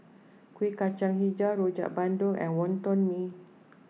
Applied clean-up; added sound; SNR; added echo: none; none; none; none.